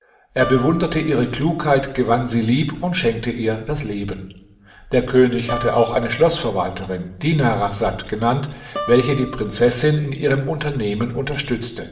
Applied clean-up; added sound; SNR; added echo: none; Guitar; 16 dB; reverberation time 0.9 s.